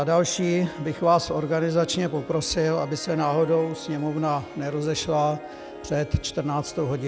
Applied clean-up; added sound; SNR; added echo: none; Harp; 16 dB; none.